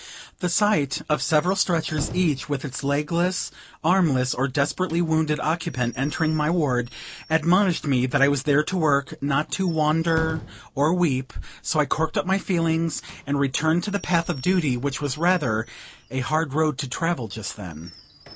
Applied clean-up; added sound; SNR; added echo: none; Squeak / Slam / Wood; 20 dB; none.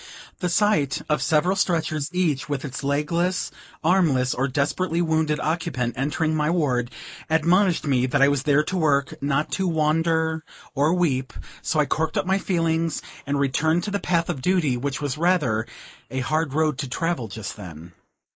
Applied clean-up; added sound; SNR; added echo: neural mask model Resemble Enhance denoiser.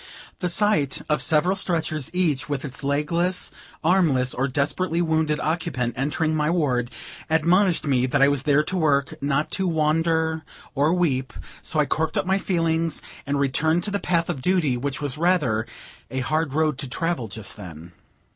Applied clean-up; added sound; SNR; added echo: none; none; none; none.